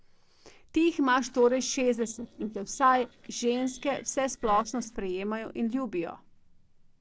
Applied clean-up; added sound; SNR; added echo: neural separator model SepFormer DNS4.